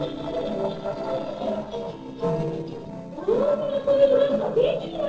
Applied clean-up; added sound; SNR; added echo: neural separator model SepFormer DNS4.